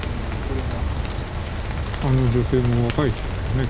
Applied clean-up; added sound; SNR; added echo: none; Rain; 1 dB; none.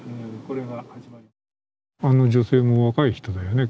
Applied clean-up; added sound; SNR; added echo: none; none; none; none.